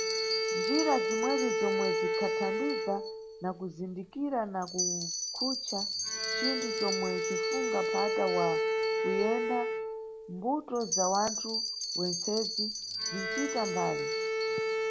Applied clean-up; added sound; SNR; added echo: none; Bell + Bowed string instrument; -3 dB; none.